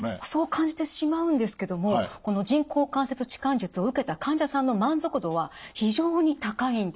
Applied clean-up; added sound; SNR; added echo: none; none; none; none.